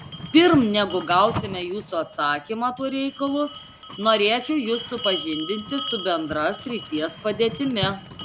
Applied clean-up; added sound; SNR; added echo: none; Bell; 10 dB; none.